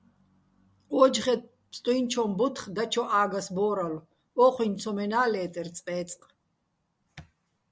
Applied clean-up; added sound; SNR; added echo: none; none; none; none.